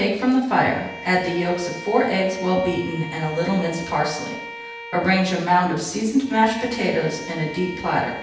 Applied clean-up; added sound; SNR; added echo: none; Bowed string instrument; 15 dB; reverberation time 0.9 s.